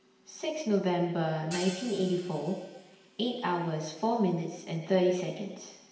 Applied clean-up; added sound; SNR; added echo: none; Hi-hat; 17 dB; reverberation time 1.0 s.